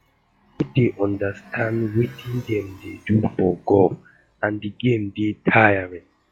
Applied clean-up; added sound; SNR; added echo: classical method log-MMSE.